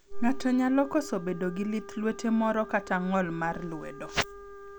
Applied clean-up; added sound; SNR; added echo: none; Wind instrument, woodwind instrument; 16 dB; none.